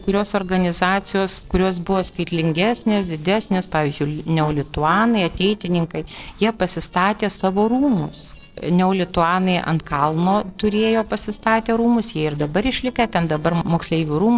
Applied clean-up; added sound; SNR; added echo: neural separator model SepFormer DNS4.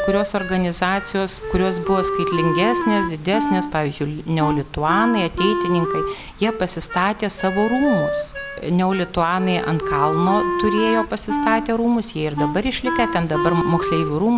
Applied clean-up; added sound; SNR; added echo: none; Wind instrument, woodwind instrument; 4 dB; none.